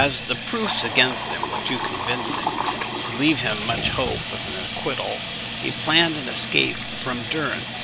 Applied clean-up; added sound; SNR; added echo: none; Sink (filling or washing) / Water tap, faucet; 2 dB; none.